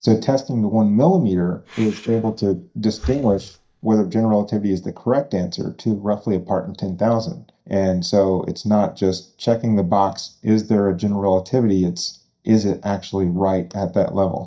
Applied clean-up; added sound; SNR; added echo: neural mask model DeepFilterNet 3.